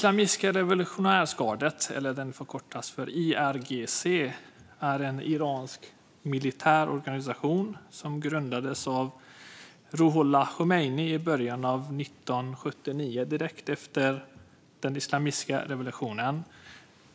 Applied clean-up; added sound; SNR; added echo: none; none; none; none.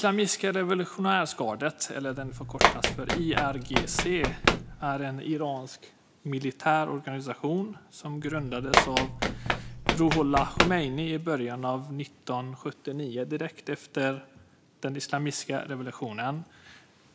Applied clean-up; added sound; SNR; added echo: none; Run; -1 dB; none.